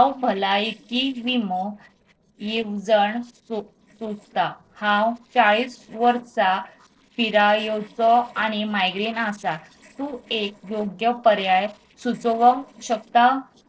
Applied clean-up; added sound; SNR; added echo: neural separator model SepFormer DNS4.